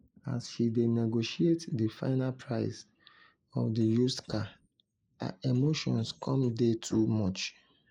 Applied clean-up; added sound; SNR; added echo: neural mask model Resemble Enhance denoiser.